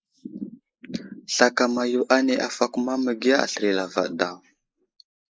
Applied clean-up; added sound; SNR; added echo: neural mask model Resemble Enhance denoiser.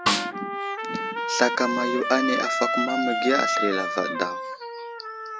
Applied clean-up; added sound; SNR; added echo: none; Snare drum + Trumpet; 0 dB; none.